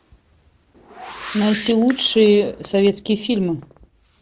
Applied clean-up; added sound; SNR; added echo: none; Whoosh, swoosh, swish; 17 dB; none.